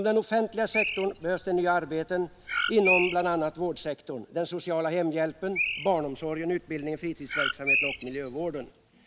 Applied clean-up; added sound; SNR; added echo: none; Bird; 4 dB; none.